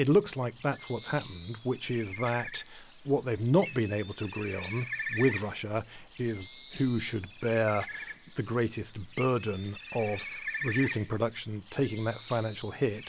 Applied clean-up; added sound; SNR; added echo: none; Bird; 11 dB; none.